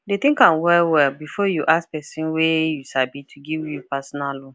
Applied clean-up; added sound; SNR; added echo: none; none; none; none.